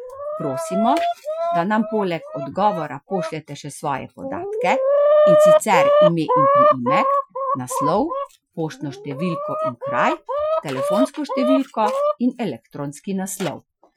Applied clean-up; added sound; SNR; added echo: classical method Wiener filter.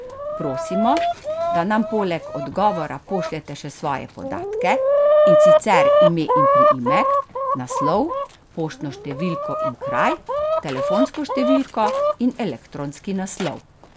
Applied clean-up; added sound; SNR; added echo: none; Chicken, rooster; -4 dB; none.